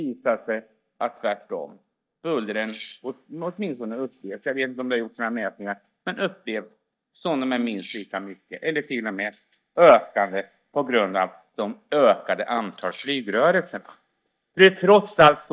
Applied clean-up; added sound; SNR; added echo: neural mask model DeepFilterNet 3.